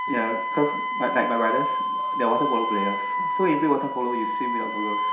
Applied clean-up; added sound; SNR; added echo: none; Wind instrument, woodwind instrument; 0 dB; reverberation time 0.7 s.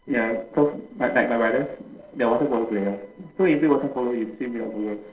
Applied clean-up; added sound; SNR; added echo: neural separator model SepFormer DNS4.